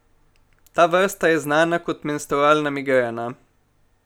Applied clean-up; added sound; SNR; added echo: none; none; none; none.